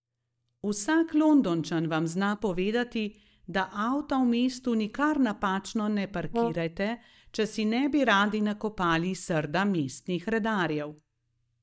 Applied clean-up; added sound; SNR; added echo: neural mask model DeepFilterNet 3.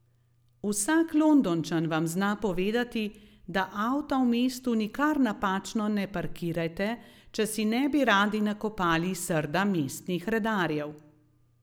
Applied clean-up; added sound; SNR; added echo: none; none; none; none.